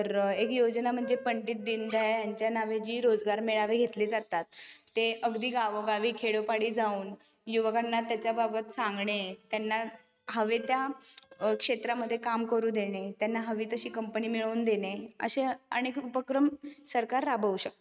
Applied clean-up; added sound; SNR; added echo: neural mask model RNNoise.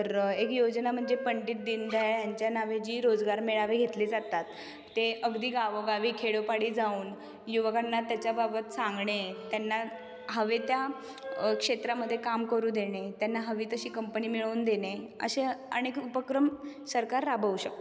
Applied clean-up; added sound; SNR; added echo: none; Wind instrument, woodwind instrument; 17 dB; none.